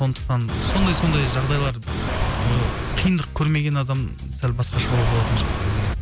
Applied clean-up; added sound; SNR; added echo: none; Engine / Car; 1 dB; none.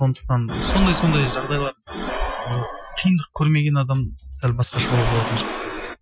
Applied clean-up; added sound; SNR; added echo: classical method Wiener filter.